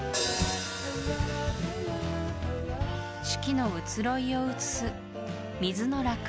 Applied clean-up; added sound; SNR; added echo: none; Hi-hat; 8 dB; none.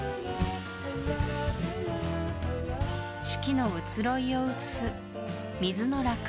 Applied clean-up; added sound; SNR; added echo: none; none; none; none.